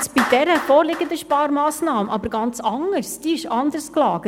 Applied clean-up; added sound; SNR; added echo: none; Clapping; 13 dB; none.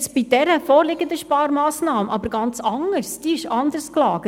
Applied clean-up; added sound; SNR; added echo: none; none; none; none.